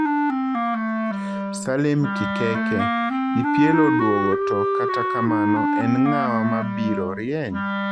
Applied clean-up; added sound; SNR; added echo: none; Wind instrument, woodwind instrument; -2 dB; none.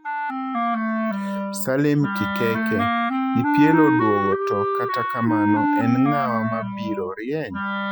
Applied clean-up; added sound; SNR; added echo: classical method spectral subtraction.